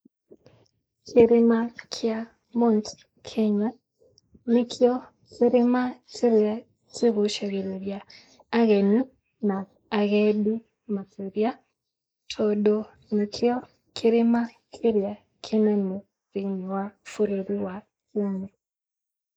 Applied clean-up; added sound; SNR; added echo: neural mask model Resemble Enhance denoiser.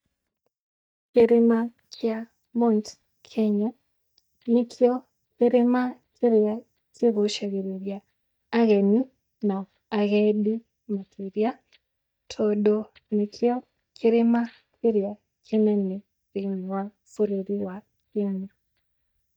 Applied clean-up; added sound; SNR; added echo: neural mask model DeepFilterNet 3.